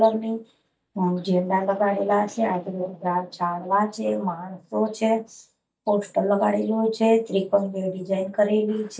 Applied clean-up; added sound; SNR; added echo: neural mask model DeepFilterNet 3.